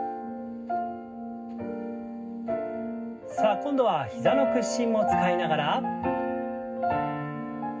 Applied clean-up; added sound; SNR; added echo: none; Brass instrument; 10 dB; reverberation time 0.4 s.